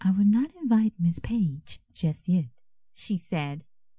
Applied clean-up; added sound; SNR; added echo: none; none; none; none.